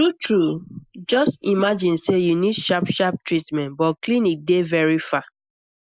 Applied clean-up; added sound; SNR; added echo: neural mask model Resemble Enhance denoiser.